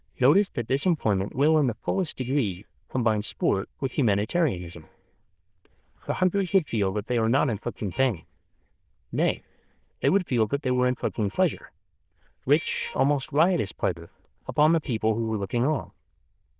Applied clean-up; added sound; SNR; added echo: neural diffusion model UNIVERSE++.